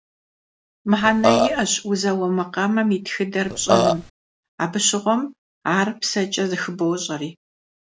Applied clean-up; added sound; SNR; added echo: none; Burping, eructation; -3 dB; none.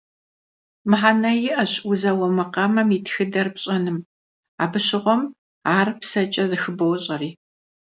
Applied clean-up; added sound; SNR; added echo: none; none; none; none.